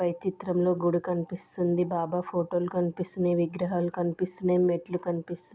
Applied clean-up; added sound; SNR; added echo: none; none; none; none.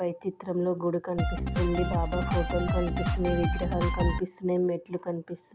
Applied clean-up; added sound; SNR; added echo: none; Drum kit; -2 dB; none.